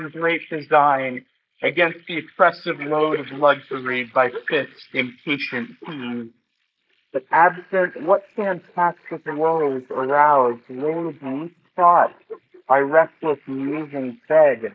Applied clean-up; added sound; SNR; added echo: neural mask model Resemble Enhance denoiser.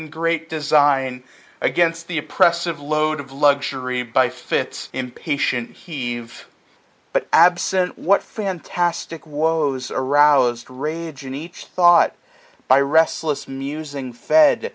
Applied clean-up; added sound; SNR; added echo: none; none; none; none.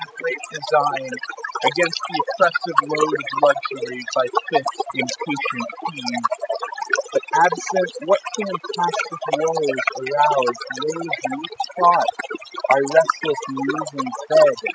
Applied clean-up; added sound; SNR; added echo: classical method spectral subtraction.